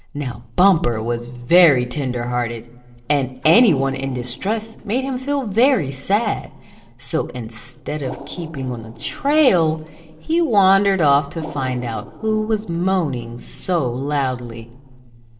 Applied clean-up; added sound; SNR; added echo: neural separator model SepFormer DNS4.